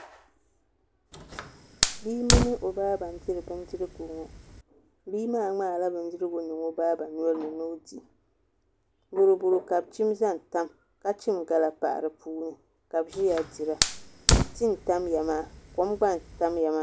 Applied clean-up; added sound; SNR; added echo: none; Fire; 1 dB; none.